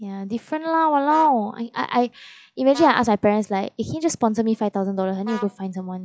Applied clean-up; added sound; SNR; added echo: classical method log-MMSE.